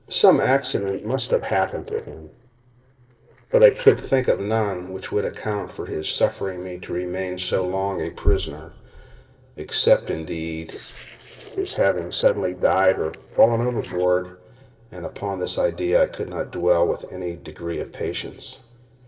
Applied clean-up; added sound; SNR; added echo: neural separator model SepFormer DNS4.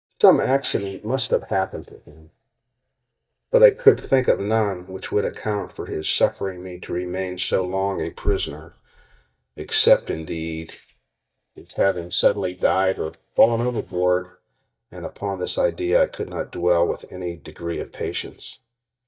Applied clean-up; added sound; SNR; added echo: neural mask model DeepFilterNet 3.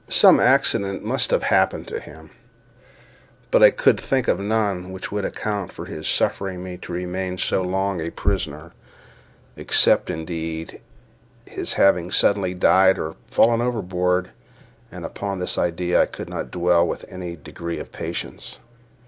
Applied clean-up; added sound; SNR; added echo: none; none; none; none.